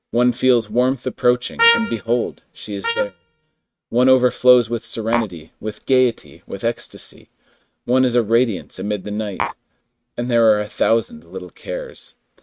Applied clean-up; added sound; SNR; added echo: neural mask model RNNoise.